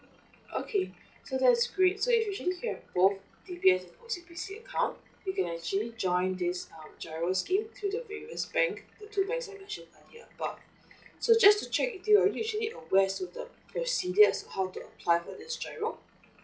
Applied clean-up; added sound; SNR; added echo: classical method log-MMSE.